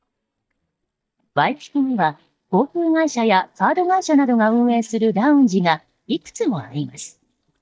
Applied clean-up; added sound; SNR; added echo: neural mask model DeepFilterNet 3.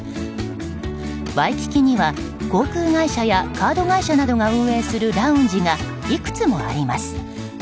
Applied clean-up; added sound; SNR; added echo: none; none; none; none.